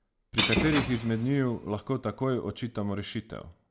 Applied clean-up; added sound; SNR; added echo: none; Shatter / Crushing + Bowed string instrument; 3 dB; none.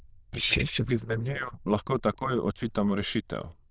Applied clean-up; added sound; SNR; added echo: neural diffusion model UNIVERSE++.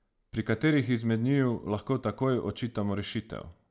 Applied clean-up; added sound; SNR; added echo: none; none; none; none.